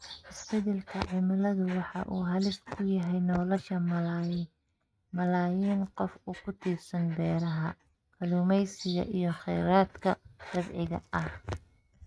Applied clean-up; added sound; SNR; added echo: neural mask model RNNoise.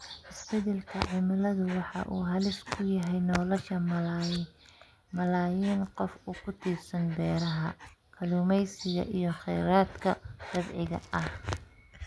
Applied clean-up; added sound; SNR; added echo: none; Breathing; 20 dB; none.